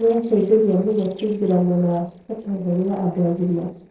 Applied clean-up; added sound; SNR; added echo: neural separator model SepFormer DNS4.